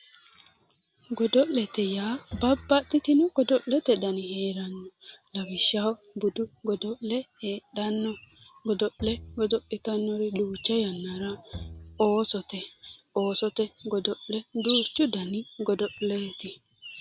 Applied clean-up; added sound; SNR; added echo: none; Bowed string instrument; 17 dB; none.